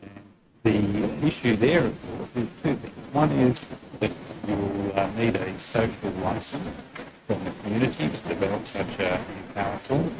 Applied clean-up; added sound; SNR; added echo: neural mask model RNNoise.